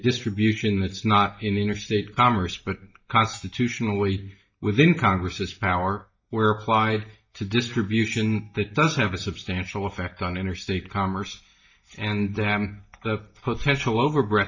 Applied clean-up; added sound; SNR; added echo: neural mask model DeepFilterNet 3.